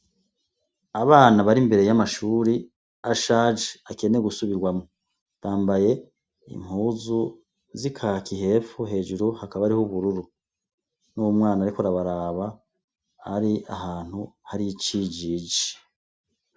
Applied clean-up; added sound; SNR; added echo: none; none; none; none.